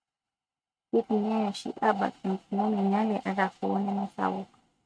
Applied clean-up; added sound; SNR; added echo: neural mask model RNNoise.